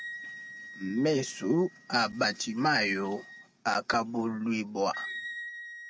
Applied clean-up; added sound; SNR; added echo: none; Wind instrument, woodwind instrument; 14 dB; none.